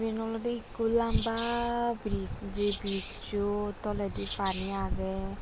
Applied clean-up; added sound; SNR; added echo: none; Wild animals; 6 dB; none.